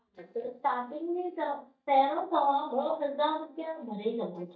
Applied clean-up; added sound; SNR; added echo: neural mask model DeepFilterNet 3.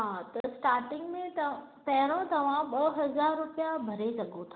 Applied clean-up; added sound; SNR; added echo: none; none; none; none.